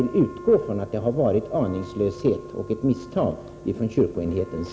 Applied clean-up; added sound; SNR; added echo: none; Wind instrument, woodwind instrument; 18 dB; none.